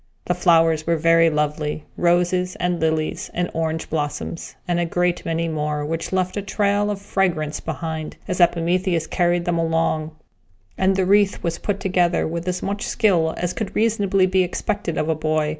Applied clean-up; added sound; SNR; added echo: none; none; none; none.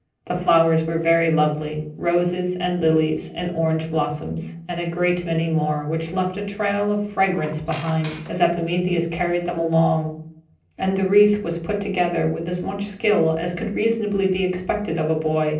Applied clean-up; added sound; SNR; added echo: neural separator model SepFormer DNS4.